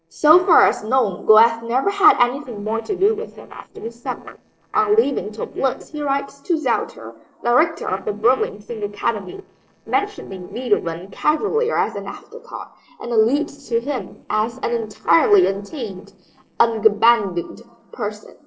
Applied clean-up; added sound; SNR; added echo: neural separator model SepFormer DNS4.